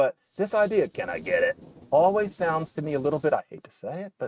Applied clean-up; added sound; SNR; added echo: neural mask model RNNoise.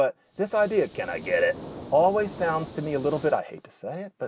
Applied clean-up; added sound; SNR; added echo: none; Hiss; 15 dB; none.